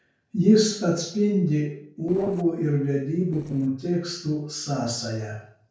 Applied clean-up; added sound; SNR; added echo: neural separator model SepFormer DNS4.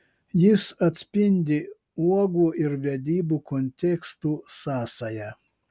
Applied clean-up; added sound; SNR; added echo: none; none; none; none.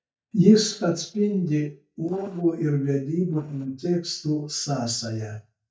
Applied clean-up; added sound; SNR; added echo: neural mask model DeepFilterNet 3.